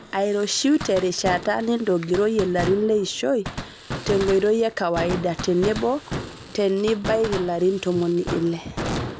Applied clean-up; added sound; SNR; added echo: none; Fireworks; 10 dB; none.